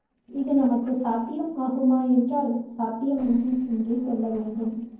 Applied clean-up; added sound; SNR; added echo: neural separator model SepFormer DNS4.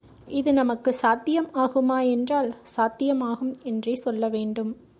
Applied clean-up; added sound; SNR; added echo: none; none; none; none.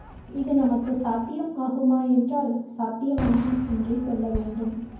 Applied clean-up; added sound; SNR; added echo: none; Fireworks; 12 dB; reverberation time 0.9 s.